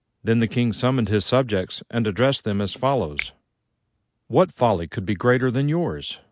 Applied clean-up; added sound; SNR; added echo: none; Finger snapping; 16 dB; none.